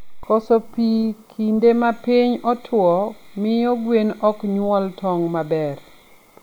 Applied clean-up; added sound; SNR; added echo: none; none; none; none.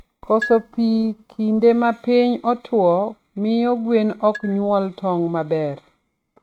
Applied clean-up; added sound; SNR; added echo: neural mask model RNNoise.